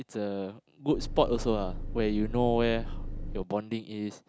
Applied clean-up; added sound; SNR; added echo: none; Engine; 4 dB; none.